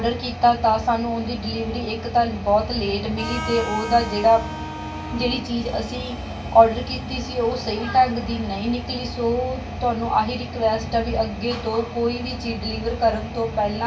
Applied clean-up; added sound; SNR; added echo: none; Harmonica; 17 dB; reverberation time 0.2 s.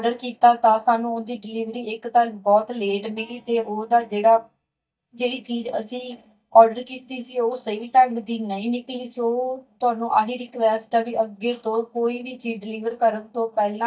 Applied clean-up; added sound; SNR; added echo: neural mask model DeepFilterNet 3.